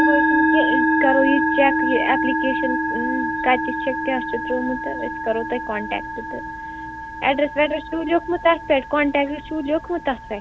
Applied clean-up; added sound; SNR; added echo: none; Musical instrument; 0 dB; none.